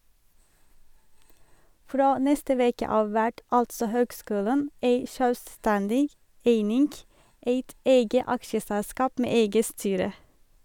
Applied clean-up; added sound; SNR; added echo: none; none; none; none.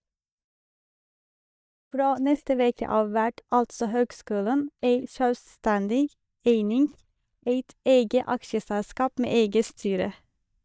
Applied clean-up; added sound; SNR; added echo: neural mask model DeepFilterNet 3.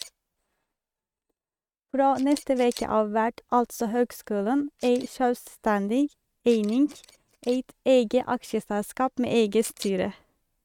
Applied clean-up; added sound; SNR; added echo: neural mask model RNNoise.